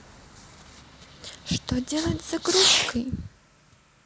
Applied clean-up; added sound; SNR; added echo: none; Fireworks; -1 dB; none.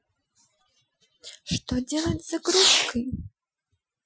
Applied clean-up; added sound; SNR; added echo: classical method Wiener filter.